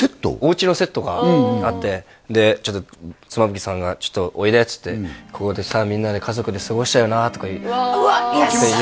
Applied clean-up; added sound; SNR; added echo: none; none; none; none.